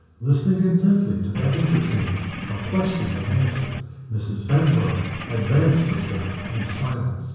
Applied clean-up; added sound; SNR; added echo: none; Engine / Boat, Water vehicle; 10 dB; reverberation time 1.0 s.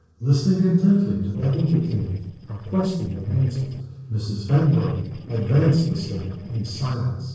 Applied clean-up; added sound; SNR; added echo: neural separator model SepFormer DNS4.